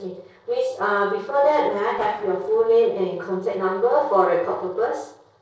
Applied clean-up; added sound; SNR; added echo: neural separator model SepFormer DNS4.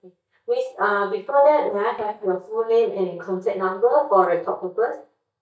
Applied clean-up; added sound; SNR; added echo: neural mask model DeepFilterNet 3.